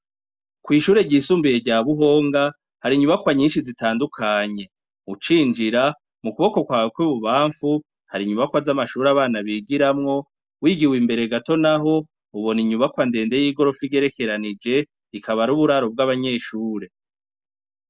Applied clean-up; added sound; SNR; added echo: none; none; none; none.